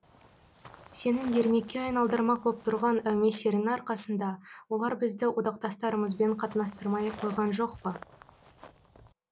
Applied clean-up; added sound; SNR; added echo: none; Walk, footsteps; 19 dB; none.